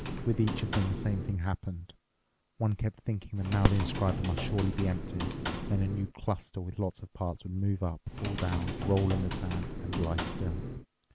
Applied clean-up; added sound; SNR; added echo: none; Typing + Fireworks; 4 dB; none.